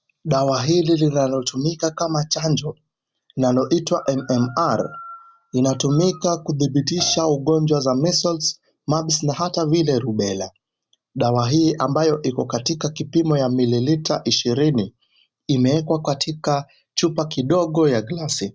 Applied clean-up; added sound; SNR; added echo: none; Bowed string instrument; 18 dB; none.